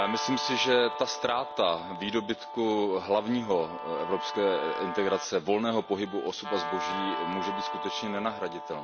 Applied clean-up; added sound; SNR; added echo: none; Guitar; 7 dB; none.